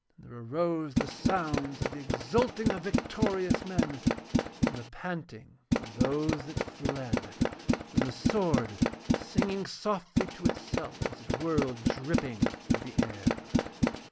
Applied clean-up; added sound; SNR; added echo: none; Tools; -5 dB; none.